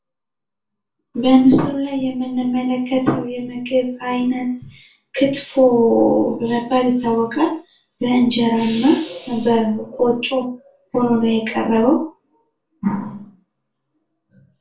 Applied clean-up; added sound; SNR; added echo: none; none; none; reverberation time 0.3 s.